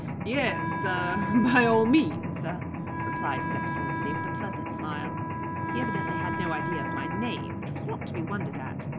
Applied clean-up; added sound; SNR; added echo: none; Mechanisms + Wind instrument, woodwind instrument; 1 dB; none.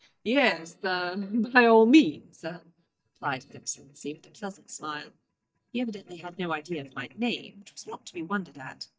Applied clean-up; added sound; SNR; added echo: neural mask model DeepFilterNet 3.